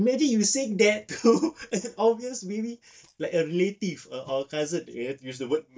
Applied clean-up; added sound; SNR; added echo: neural mask model DeepFilterNet 3.